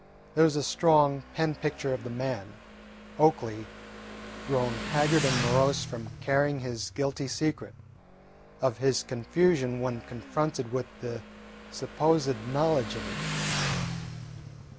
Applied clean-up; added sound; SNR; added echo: none; Motorcycle; 9 dB; none.